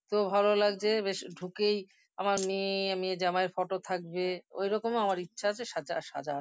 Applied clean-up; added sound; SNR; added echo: none; none; none; none.